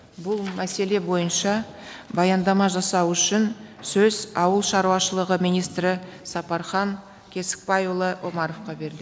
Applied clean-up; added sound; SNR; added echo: none; none; none; none.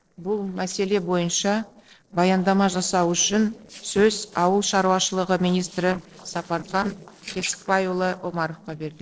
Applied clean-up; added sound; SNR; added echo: neural separator model SepFormer DNS4.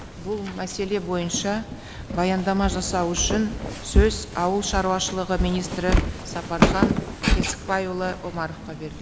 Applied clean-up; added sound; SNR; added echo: none; Walk, footsteps; 0 dB; none.